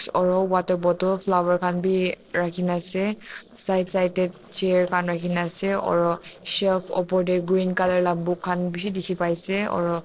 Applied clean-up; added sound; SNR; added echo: neural separator model SepFormer DNS4.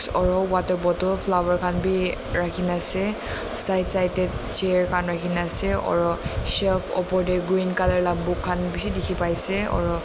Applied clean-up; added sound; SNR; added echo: none; none; none; none.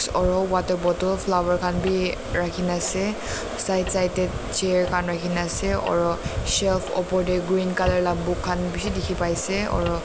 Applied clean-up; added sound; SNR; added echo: none; Tick-tock; 18 dB; none.